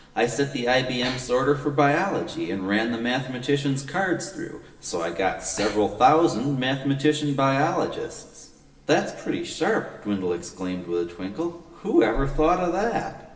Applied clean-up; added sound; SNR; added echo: none; Breathing; 16 dB; reverberation time 1.0 s.